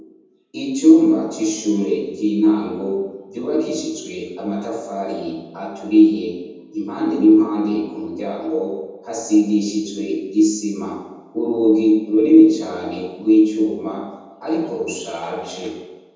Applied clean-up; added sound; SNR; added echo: none; none; none; reverberation time 1.1 s.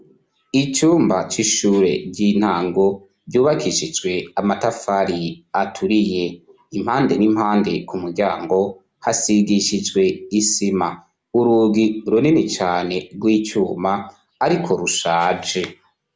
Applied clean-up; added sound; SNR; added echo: none; none; none; none.